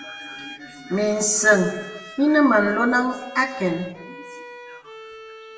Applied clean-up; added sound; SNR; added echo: none; Bowed string instrument; 17 dB; reverberation time 0.9 s.